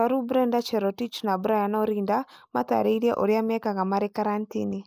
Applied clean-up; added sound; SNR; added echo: neural mask model Resemble Enhance denoiser.